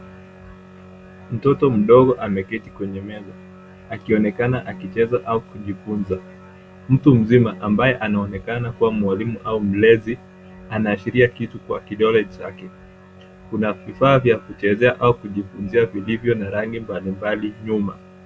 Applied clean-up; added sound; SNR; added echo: none; none; none; none.